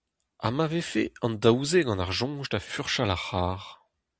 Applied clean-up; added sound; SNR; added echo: none; none; none; none.